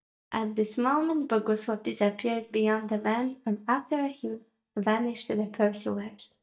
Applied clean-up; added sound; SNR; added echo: neural mask model DeepFilterNet 3.